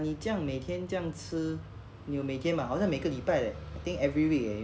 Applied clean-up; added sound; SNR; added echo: none; none; none; none.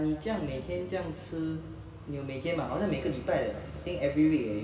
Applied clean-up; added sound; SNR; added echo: none; none; none; reverberation time 2.3 s.